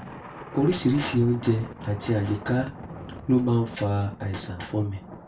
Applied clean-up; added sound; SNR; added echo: none; Thunder; 14 dB; reverberation time 0.2 s.